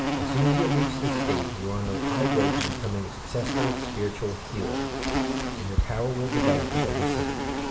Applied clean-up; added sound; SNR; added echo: none; Insect; -2 dB; reverberation time 2.3 s.